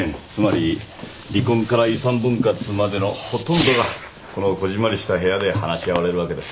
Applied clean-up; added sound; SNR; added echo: none; Fireworks; 11 dB; none.